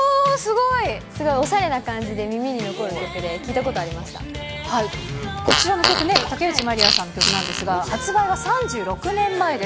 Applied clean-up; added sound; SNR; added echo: none; Fart; 1 dB; none.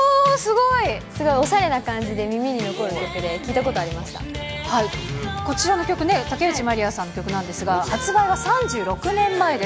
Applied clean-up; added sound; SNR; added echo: none; none; none; none.